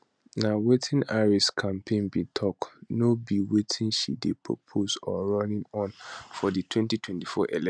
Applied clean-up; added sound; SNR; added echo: none; none; none; none.